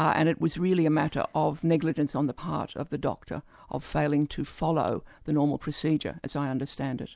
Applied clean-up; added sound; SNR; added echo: none; none; none; none.